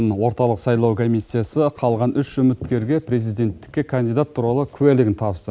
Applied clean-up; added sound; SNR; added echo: neural mask model Resemble Enhance denoiser.